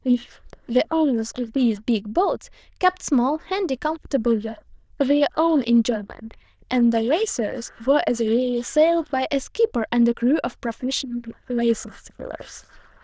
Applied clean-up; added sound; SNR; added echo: neural diffusion model UNIVERSE++.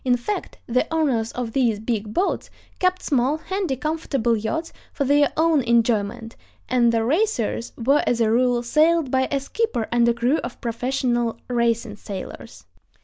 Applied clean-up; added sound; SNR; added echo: none; none; none; none.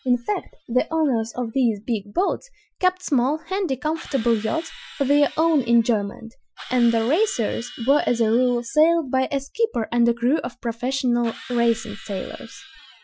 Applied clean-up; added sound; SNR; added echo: classical method Wiener filter.